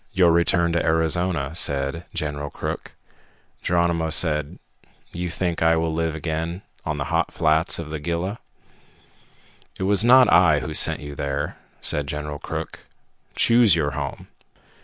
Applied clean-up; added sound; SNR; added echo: none; none; none; none.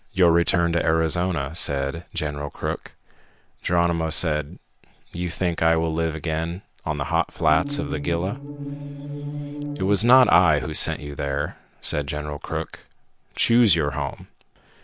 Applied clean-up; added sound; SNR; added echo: none; Musical instrument; 6 dB; none.